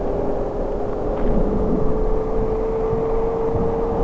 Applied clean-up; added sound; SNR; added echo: none; Thunder / Rain; -1 dB; none.